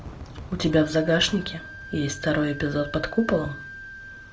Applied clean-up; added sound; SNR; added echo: none; Wind instrument, woodwind instrument + Fireworks; 14 dB; none.